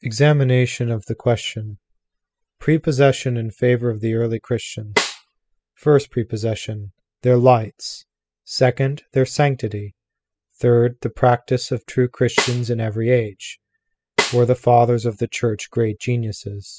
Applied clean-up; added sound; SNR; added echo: classical method spectral subtraction.